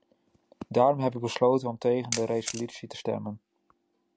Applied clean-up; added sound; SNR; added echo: none; Camera; 11 dB; none.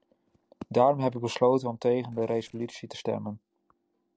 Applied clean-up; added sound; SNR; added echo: neural separator model SepFormer DNS4.